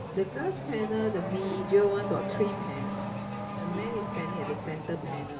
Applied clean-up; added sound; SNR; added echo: none; Race car, auto racing / Accelerating, revving, vroom; 4 dB; reverberation time 2.3 s.